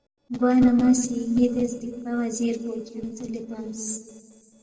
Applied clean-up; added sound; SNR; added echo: neural separator model SepFormer DNS4.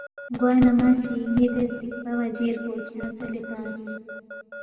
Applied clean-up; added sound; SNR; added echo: none; Alarm / Keyboard (musical); 16 dB; reverberation time 2.0 s.